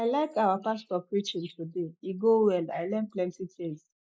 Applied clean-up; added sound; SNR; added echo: neural mask model Resemble Enhance denoiser.